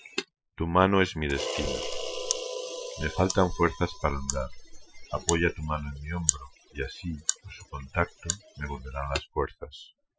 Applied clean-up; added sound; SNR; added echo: classical method Wiener filter.